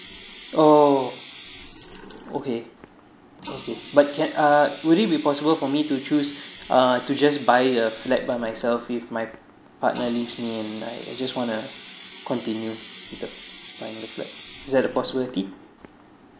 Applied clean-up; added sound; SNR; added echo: none; Water tap, faucet; 11 dB; none.